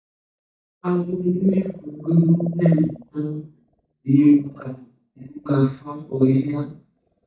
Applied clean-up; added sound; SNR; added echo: neural mask model DeepFilterNet 3.